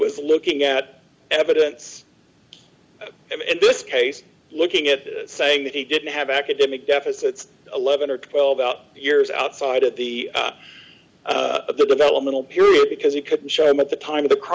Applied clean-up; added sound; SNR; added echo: none; none; none; none.